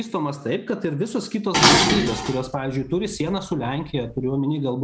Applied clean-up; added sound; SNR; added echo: none; Dishes, pots, and pans; -1 dB; none.